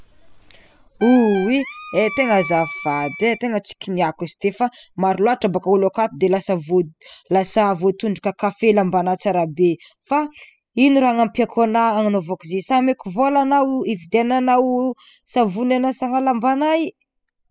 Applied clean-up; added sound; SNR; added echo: classical method spectral subtraction.